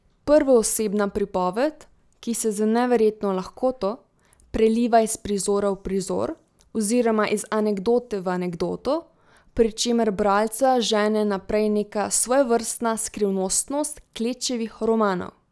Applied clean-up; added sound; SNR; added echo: none; none; none; none.